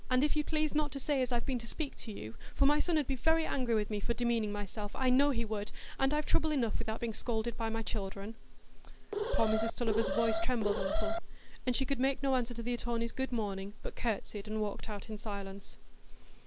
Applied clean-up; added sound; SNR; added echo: none; Alarm; 7 dB; none.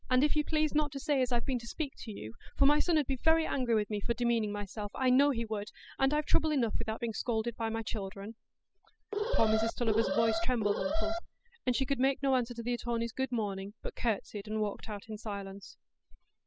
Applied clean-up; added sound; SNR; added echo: classical method spectral subtraction.